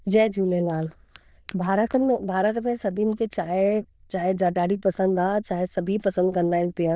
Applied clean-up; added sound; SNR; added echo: neural diffusion model UNIVERSE++.